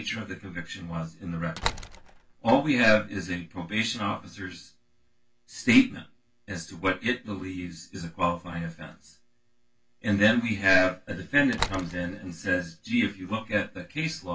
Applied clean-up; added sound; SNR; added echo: none; Slam; 9 dB; reverberation time 0.2 s.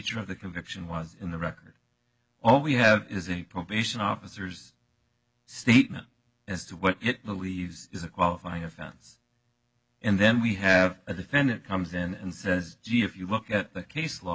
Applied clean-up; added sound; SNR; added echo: none; none; none; none.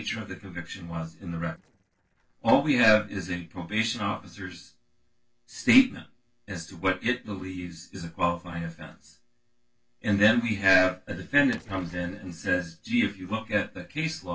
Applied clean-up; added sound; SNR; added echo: neural separator model SepFormer DNS4.